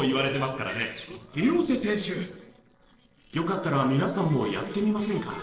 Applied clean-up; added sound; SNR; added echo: neural separator model SepFormer DNS4.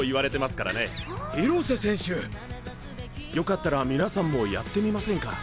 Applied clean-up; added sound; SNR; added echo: none; none; none; none.